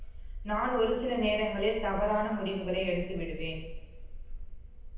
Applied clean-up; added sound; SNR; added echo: none; Bark; 8 dB; reverberation time 0.9 s.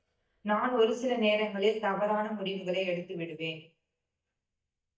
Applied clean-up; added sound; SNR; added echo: neural mask model DeepFilterNet 3.